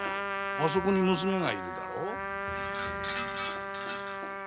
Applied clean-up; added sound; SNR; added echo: none; Trumpet; 2 dB; none.